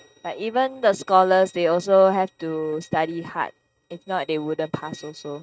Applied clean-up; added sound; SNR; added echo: neural mask model RNNoise.